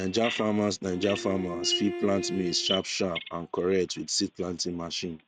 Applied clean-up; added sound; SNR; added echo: neural mask model RNNoise.